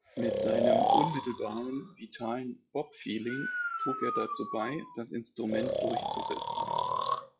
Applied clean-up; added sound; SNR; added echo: classical method log-MMSE.